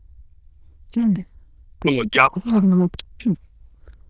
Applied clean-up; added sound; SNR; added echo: neural diffusion model UNIVERSE++.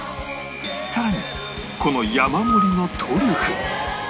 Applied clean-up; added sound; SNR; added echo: none; Screech / Glass; 4 dB; none.